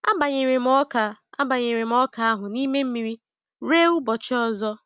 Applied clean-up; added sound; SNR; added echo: none; none; none; none.